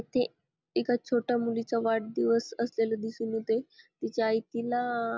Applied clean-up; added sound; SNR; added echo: none; none; none; none.